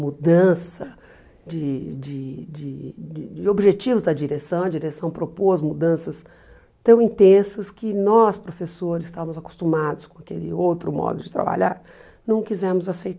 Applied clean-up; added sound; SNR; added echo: none; none; none; none.